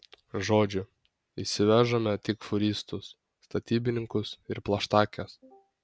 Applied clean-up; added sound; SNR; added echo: none; none; none; none.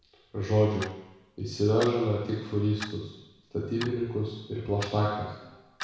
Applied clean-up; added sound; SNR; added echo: none; Clock; 17 dB; reverberation time 1.1 s.